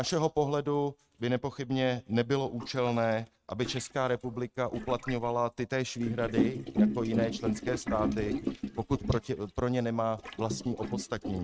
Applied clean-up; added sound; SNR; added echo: neural mask model RNNoise.